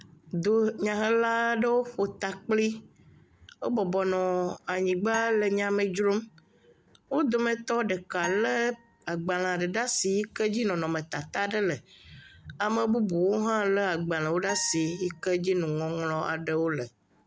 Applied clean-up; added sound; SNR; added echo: none; Acoustic guitar; 16 dB; none.